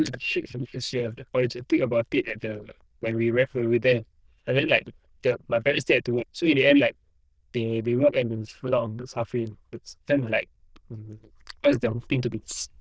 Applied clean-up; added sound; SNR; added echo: neural diffusion model UNIVERSE++.